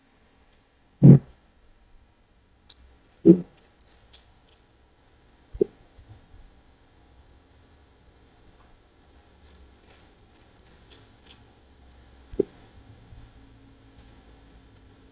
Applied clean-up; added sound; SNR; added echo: neural mask model DeepFilterNet 3.